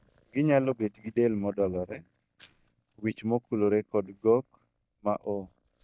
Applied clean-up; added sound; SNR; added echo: neural mask model DeepFilterNet 3.